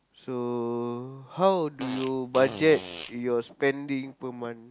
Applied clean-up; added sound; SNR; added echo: none; Fart; 12 dB; none.